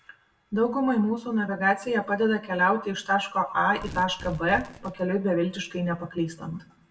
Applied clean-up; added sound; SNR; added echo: none; Tearing; 17 dB; reverberation time 0.4 s.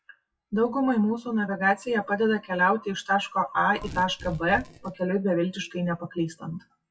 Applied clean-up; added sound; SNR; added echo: classical method WPE with log-MMSE.